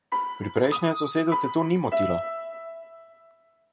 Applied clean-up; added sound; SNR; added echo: none; Piano; 4 dB; none.